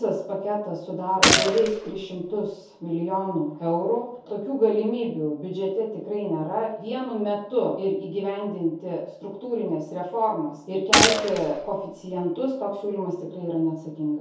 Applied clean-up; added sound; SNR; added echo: none; Gunshot, gunfire; -3 dB; reverberation time 0.6 s.